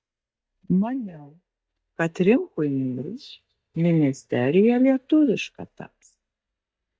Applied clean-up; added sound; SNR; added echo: neural mask model DeepFilterNet 3.